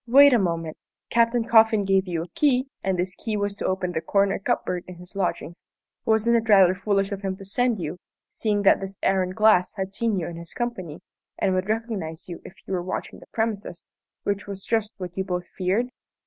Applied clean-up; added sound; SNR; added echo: none; none; none; none.